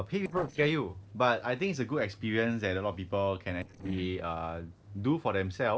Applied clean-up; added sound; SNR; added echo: neural separator model SepFormer DNS4.